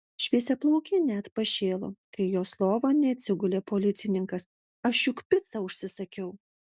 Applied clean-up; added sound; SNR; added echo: none; none; none; none.